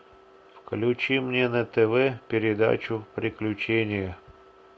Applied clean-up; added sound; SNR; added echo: none; none; none; none.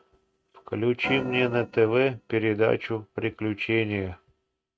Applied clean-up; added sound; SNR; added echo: neural mask model RNNoise.